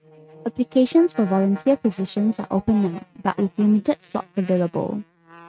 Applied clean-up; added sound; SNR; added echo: neural mask model RNNoise.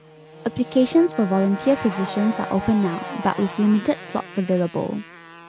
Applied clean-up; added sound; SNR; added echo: none; Motorcycle + Brass instrument; 13 dB; none.